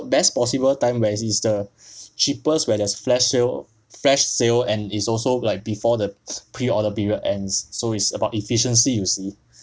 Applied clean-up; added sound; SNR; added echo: none; none; none; none.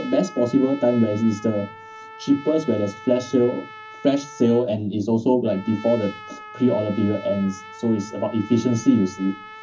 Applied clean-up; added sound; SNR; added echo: none; Trumpet; 18 dB; reverberation time 0.4 s.